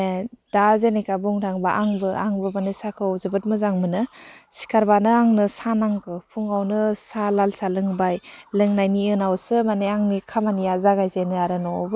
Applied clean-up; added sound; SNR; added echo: none; none; none; none.